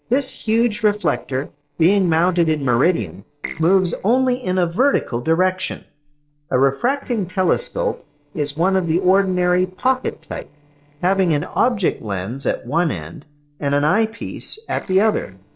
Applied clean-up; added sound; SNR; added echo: neural separator model SepFormer DNS4.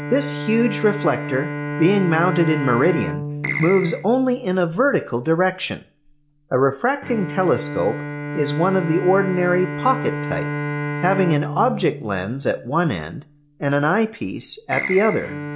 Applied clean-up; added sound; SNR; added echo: none; Keyboard (musical) + Bowed string instrument; 8 dB; none.